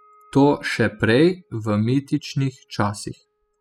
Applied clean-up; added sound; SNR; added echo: classical method spectral subtraction.